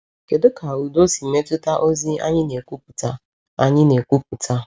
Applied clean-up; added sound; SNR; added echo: none; none; none; none.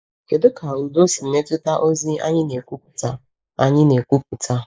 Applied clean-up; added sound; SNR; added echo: neural mask model Resemble Enhance denoiser.